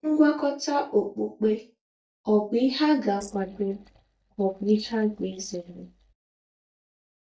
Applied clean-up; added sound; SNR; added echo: neural mask model DeepFilterNet 3.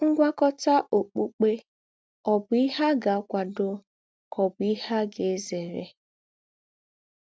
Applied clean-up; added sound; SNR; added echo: none; none; none; none.